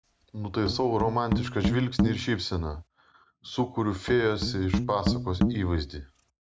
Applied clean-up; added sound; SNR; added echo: none; Musical instrument; 2 dB; none.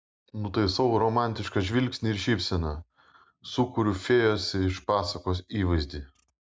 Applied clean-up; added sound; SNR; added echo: none; none; none; none.